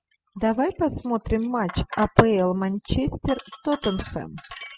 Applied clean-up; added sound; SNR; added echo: classical method spectral subtraction.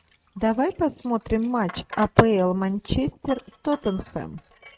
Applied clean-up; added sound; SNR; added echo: neural mask model RNNoise.